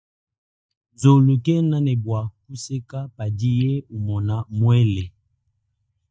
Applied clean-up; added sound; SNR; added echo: neural mask model DeepFilterNet 3.